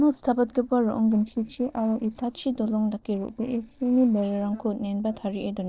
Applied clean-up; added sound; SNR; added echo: neural separator model SepFormer DNS4.